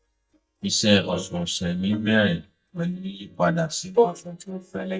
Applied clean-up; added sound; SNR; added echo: neural mask model DeepFilterNet 3.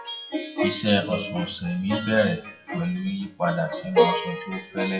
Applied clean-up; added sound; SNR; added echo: classical method WPE with log-MMSE.